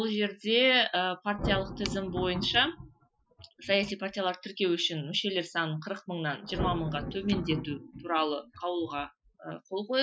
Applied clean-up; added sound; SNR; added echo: classical method Wiener filter.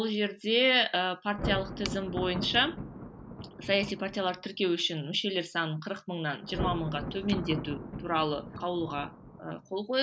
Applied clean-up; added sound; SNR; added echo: none; Thunder; 9 dB; none.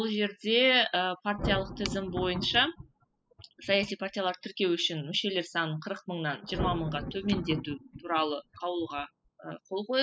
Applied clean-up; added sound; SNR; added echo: classical method spectral subtraction.